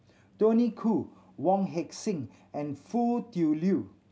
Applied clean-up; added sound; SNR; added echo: none; none; none; none.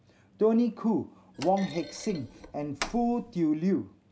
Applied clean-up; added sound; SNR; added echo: none; Thump, thud; 13 dB; none.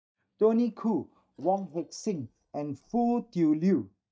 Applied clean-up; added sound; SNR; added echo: neural mask model DeepFilterNet 3.